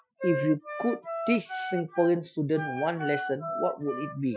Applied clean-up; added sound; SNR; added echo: classical method Wiener filter.